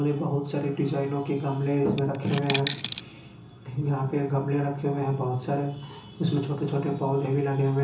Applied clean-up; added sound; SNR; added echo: none; Coin (dropping); -2 dB; reverberation time 0.8 s.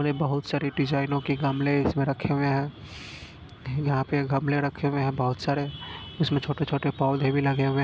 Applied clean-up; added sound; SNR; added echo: none; none; none; none.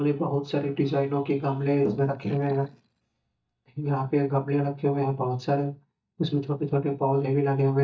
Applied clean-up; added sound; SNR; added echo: neural mask model DeepFilterNet 3.